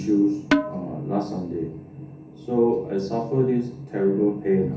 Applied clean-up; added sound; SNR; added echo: none; Percussion; 0 dB; reverberation time 0.3 s.